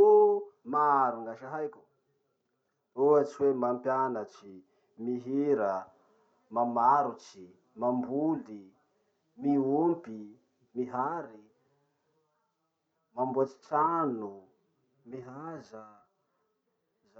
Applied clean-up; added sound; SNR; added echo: none; none; none; none.